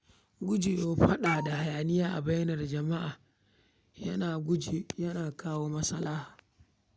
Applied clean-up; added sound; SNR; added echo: none; none; none; none.